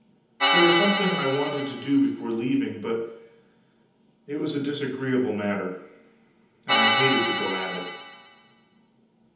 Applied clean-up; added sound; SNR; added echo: none; Organ; -2 dB; reverberation time 1.3 s.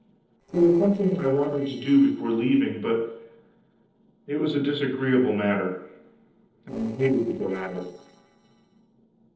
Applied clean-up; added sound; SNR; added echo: neural separator model SepFormer DNS4.